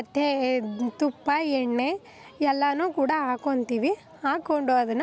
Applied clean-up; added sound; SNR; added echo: none; none; none; none.